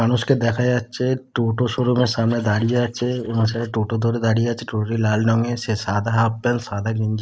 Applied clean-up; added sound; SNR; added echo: neural mask model Resemble Enhance denoiser.